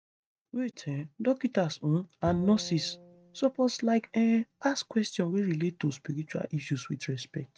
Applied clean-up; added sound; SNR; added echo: neural mask model RNNoise.